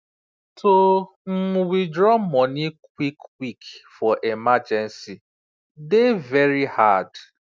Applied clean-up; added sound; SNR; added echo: none; none; none; none.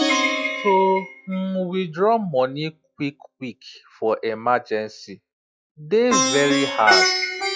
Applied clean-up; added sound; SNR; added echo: classical method log-MMSE.